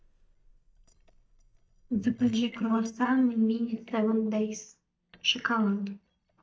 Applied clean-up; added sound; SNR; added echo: neural mask model DeepFilterNet 3.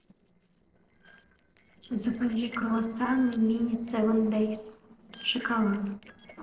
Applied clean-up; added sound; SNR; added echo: neural separator model SepFormer DNS4.